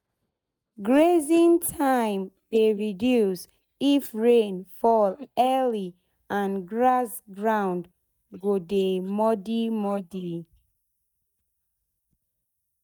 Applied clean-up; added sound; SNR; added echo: neural mask model DeepFilterNet 3.